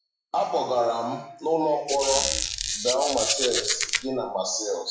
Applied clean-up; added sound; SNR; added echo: classical method WPE with log-MMSE.